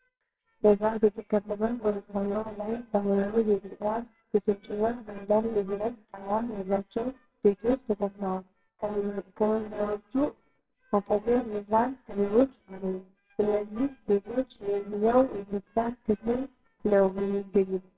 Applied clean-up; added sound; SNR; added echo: neural separator model SepFormer WHAMR!.